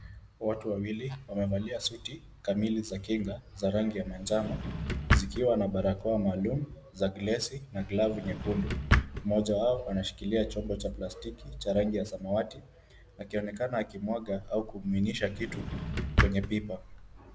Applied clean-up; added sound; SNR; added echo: none; Drawer open or close; 0 dB; none.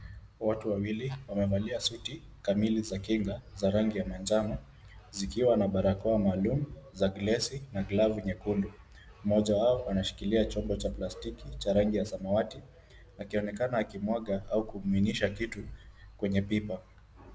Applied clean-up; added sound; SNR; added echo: none; none; none; none.